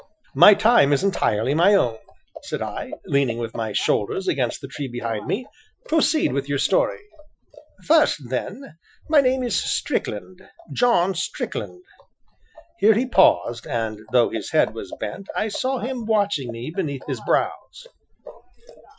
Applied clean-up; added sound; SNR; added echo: classical method Wiener filter.